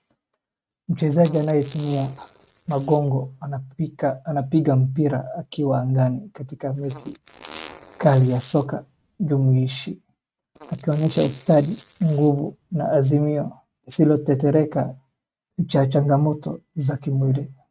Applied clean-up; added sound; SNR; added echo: neural mask model RNNoise.